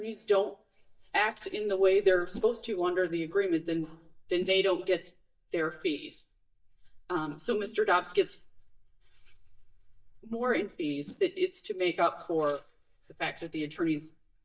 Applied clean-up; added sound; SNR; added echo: neural mask model DeepFilterNet 3.